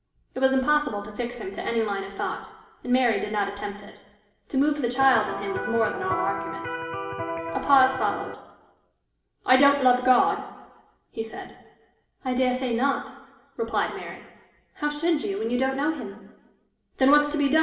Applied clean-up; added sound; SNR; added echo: none; Electric guitar; 6 dB; reverberation time 0.9 s.